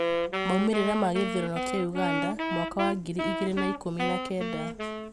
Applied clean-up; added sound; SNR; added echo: none; Wind instrument, woodwind instrument; 1 dB; none.